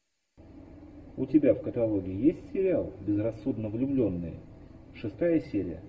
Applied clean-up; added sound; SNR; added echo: none; none; none; reverberation time 1.1 s.